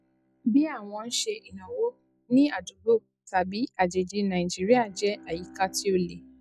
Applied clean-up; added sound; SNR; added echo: classical method log-MMSE.